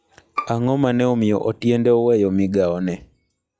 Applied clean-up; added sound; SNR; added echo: classical method log-MMSE.